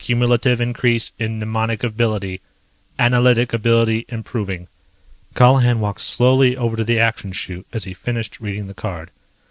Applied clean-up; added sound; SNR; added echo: none; none; none; none.